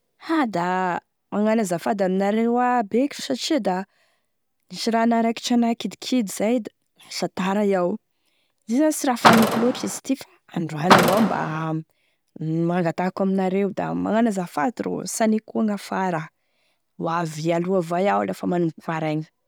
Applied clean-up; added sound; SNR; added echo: none; Car; -1 dB; none.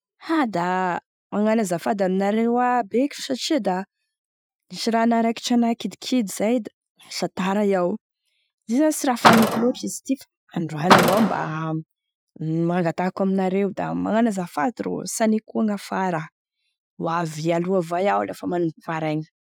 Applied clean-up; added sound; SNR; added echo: classical method Wiener filter.